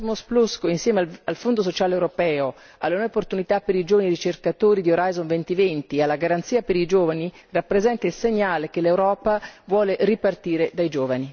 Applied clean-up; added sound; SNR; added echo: none; none; none; none.